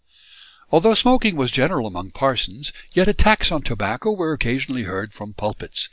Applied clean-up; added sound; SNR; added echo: neural mask model Resemble Enhance denoiser.